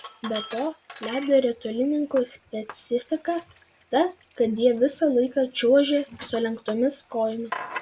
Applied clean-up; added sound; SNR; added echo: none; Clapping + Sink (filling or washing); 16 dB; none.